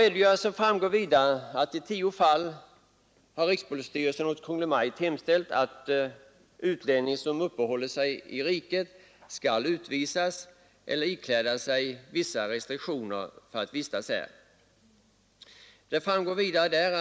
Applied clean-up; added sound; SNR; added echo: none; none; none; none.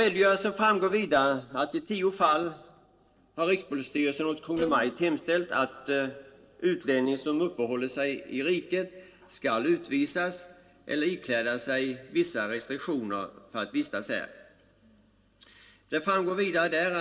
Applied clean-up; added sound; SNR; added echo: neural separator model SepFormer DNS4.